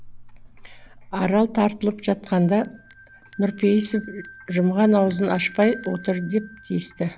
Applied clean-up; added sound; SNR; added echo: none; Bell; 8 dB; none.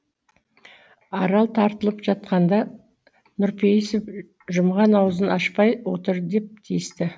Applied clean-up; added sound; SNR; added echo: none; none; none; none.